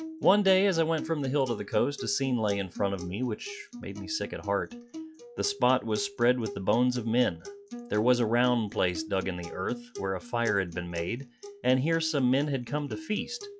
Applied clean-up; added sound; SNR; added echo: classical method log-MMSE.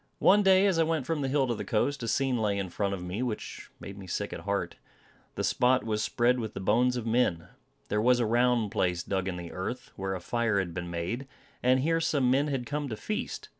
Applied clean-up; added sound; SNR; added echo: none; none; none; none.